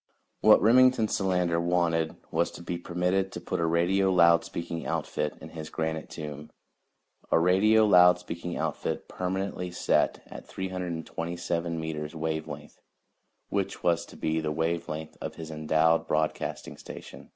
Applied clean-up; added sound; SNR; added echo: none; none; none; none.